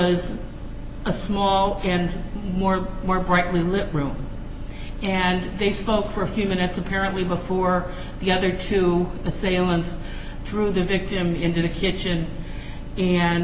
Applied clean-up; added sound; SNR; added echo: none; none; none; none.